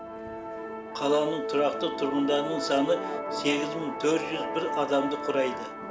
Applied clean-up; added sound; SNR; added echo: none; Musical instrument; 5 dB; none.